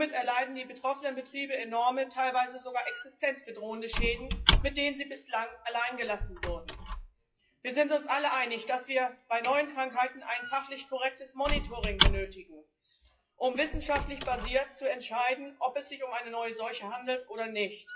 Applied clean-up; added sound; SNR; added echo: classical method WPE with log-MMSE.